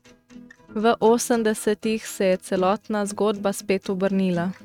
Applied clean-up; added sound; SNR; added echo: neural mask model RNNoise.